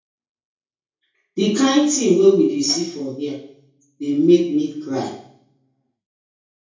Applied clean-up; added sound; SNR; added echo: none; none; none; reverberation time 0.6 s.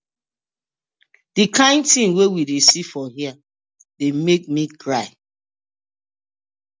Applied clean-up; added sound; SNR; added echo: none; none; none; none.